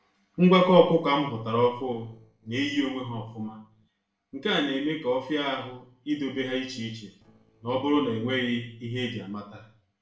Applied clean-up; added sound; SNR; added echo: neural separator model SepFormer DNS4.